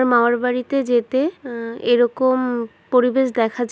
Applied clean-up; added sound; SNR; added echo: none; none; none; none.